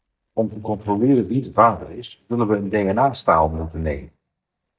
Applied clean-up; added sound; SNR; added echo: neural mask model DeepFilterNet 3.